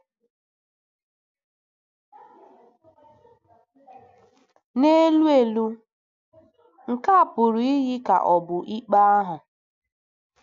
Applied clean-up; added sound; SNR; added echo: none; none; none; none.